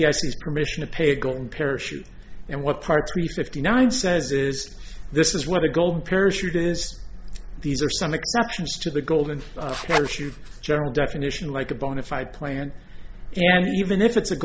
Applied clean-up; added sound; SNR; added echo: none; Zipper (clothing); 7 dB; none.